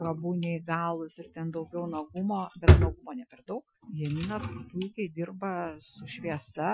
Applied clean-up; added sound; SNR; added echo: classical method Wiener filter.